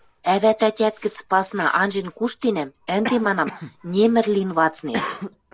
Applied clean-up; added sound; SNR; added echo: none; Cough; 14 dB; none.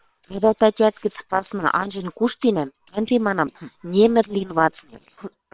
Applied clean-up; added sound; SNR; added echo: neural separator model SepFormer WHAM!.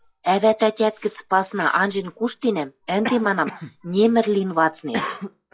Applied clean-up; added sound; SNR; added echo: classical method log-MMSE.